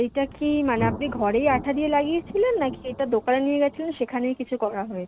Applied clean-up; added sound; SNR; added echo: none; Thunder; 14 dB; none.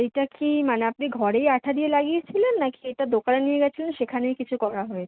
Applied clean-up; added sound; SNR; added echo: none; none; none; none.